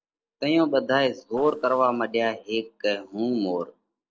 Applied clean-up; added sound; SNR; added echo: neural separator model SepFormer DNS4.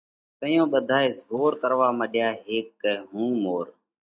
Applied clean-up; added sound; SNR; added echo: neural mask model DeepFilterNet 3.